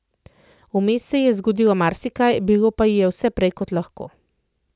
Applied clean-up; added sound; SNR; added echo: none; none; none; none.